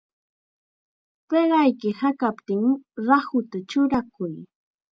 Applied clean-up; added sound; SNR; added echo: none; none; none; none.